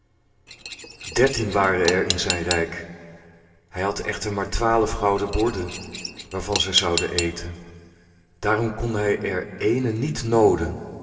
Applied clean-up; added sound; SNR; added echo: none; Cutlery, silverware / Dishes, pots, and pans; 7 dB; reverberation time 2.2 s.